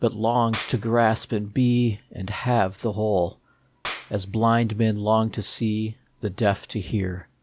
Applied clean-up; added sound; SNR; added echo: none; Clapping; 19 dB; none.